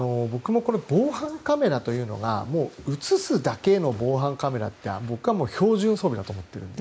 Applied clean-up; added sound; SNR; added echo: neural mask model Resemble Enhance denoiser.